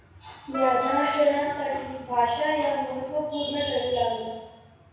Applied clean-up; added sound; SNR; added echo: none; Wind instrument, woodwind instrument; 5 dB; reverberation time 1.1 s.